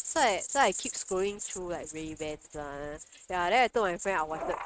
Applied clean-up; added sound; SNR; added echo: neural mask model RNNoise.